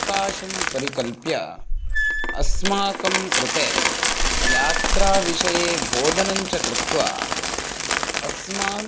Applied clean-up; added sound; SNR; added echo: none; Squeak / Screech + Coin (dropping); -4 dB; none.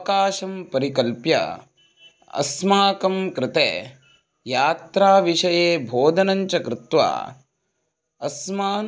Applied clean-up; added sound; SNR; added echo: none; none; none; none.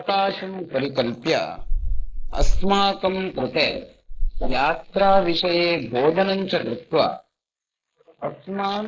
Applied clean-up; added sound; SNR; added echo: neural mask model Resemble Enhance denoiser.